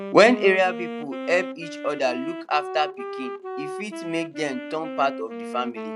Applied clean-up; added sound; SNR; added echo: none; Wind instrument, woodwind instrument; 9 dB; none.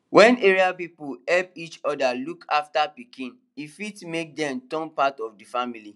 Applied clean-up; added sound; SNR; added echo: none; none; none; none.